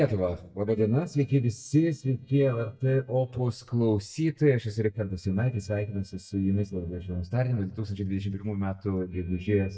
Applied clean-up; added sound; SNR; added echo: neural mask model DeepFilterNet 3.